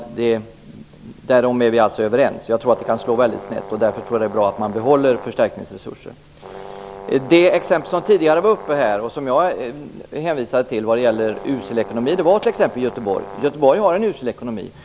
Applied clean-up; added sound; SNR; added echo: none; Brass instrument; 16 dB; none.